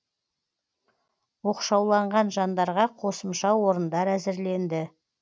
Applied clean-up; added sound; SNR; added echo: none; none; none; none.